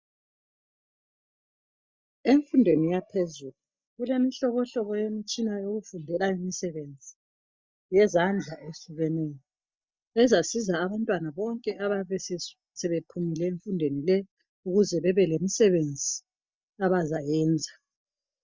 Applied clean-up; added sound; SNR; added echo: neural mask model DeepFilterNet 3.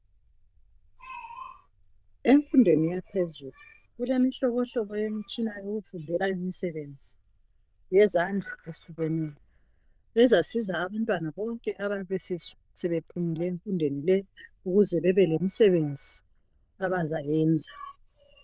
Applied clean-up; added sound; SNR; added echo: neural diffusion model UNIVERSE++.